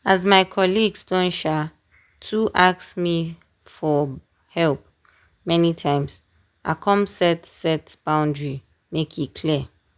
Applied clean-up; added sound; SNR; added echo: none; none; none; none.